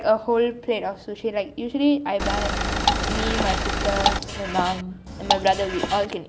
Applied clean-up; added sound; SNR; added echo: none; Drip / Water + Engine; 0 dB; none.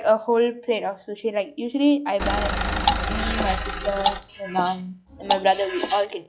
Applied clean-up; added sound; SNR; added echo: classical method log-MMSE.